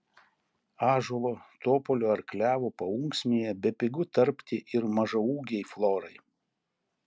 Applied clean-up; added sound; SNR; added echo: none; none; none; none.